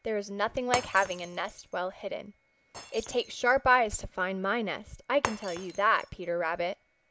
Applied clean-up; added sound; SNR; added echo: none; Shatter; 13 dB; none.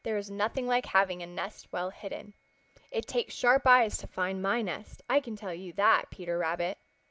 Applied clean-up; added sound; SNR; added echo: none; none; none; none.